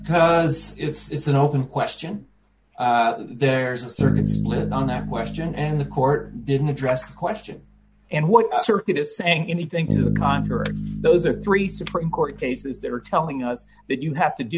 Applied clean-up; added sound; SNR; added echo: none; Bass guitar; 7 dB; none.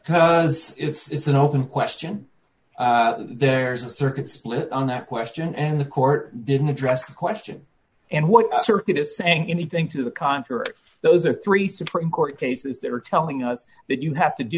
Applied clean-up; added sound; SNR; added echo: none; none; none; none.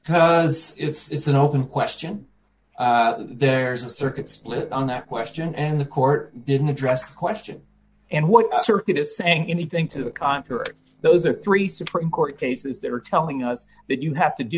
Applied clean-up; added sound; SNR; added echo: neural separator model SepFormer DNS4.